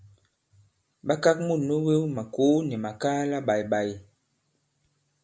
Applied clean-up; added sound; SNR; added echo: none; none; none; none.